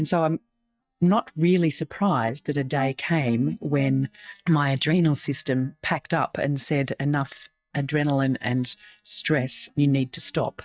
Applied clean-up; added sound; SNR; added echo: neural mask model DeepFilterNet 3.